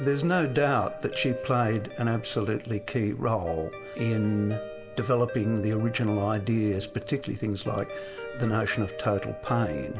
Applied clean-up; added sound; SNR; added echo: none; Guitar; 12 dB; reverberation time 1.6 s.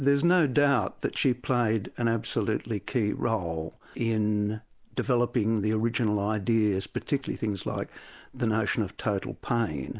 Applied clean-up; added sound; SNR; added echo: none; none; none; none.